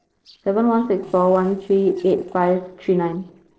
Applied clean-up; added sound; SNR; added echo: neural separator model SepFormer DNS4.